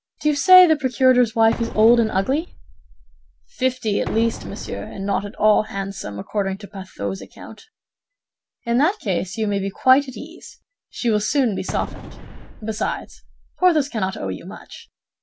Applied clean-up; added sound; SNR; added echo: none; Explosion; 13 dB; none.